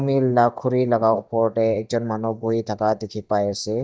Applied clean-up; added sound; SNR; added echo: neural mask model DeepFilterNet 3.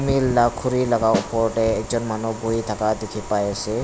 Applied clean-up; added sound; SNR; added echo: none; Snare drum; 11 dB; none.